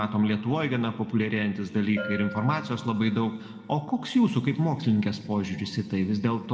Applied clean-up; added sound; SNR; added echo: none; Bell; 19 dB; reverberation time 1.8 s.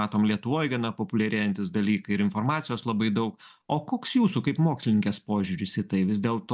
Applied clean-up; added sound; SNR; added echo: none; none; none; none.